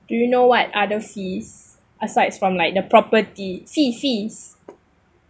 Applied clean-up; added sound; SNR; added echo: none; none; none; none.